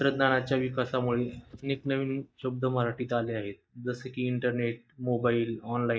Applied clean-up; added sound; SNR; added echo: neural mask model DeepFilterNet 3.